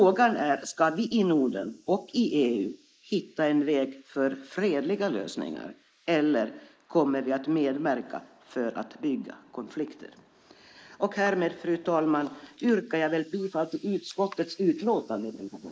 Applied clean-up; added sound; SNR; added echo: neural mask model Resemble Enhance denoiser.